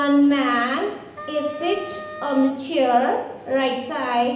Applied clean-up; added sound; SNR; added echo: none; Wind instrument, woodwind instrument; 13 dB; reverberation time 0.8 s.